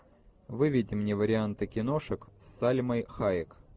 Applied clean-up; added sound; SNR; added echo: none; none; none; none.